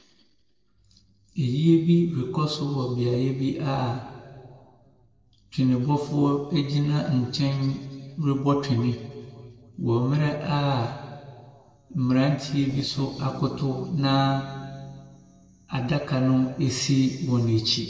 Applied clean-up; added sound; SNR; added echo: neural separator model SepFormer DNS4.